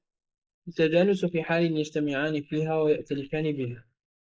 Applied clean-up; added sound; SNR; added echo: neural mask model Resemble Enhance denoiser.